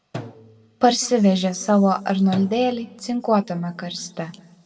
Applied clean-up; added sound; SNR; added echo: none; Drum; 20 dB; reverberation time 1.1 s.